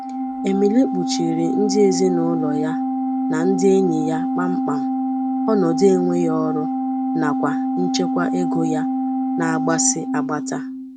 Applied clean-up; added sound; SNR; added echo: none; Organ; 0 dB; none.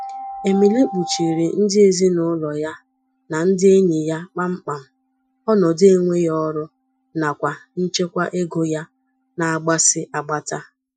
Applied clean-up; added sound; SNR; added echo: classical method Wiener filter.